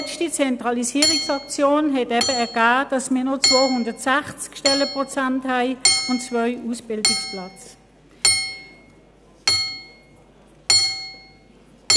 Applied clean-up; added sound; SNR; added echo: none; Hammer / Chink, clink; 1 dB; none.